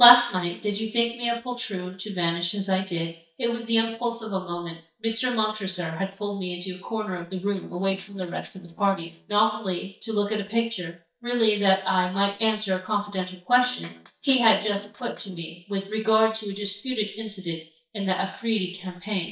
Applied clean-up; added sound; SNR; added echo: neural mask model DeepFilterNet 3.